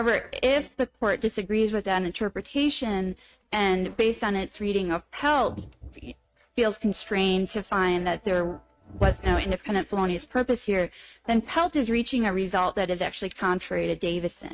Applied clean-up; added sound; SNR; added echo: neural mask model RNNoise.